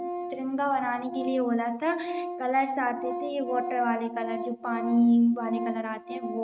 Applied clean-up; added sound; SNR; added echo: neural mask model RNNoise.